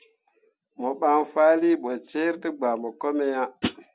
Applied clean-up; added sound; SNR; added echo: none; Hi-hat; 5 dB; none.